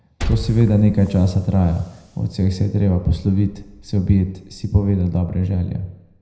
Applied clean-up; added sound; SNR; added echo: none; Liquid; 12 dB; reverberation time 0.7 s.